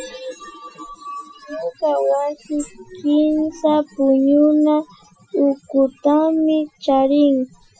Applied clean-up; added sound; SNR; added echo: classical method Wiener filter.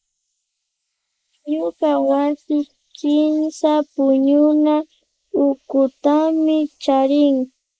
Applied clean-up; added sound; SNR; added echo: neural mask model Resemble Enhance denoiser.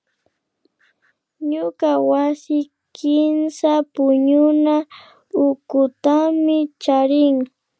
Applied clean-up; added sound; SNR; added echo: none; none; none; none.